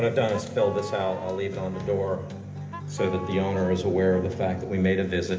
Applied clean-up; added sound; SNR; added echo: none; Wind instrument, woodwind instrument; 16 dB; reverberation time 0.8 s.